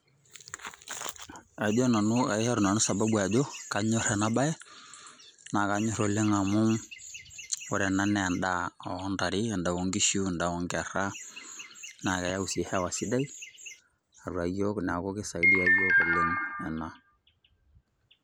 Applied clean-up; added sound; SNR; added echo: none; Chirp, tweet; 16 dB; none.